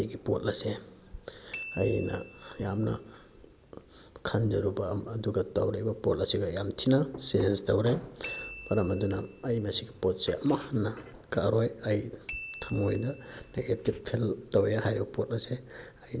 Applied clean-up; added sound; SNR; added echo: none; Bicycle bell; 18 dB; none.